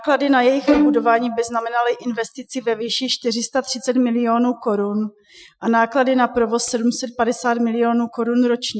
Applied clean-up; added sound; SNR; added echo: classical method Wiener filter.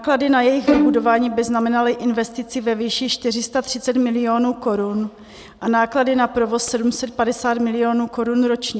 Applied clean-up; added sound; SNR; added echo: none; Bowed string instrument; 3 dB; none.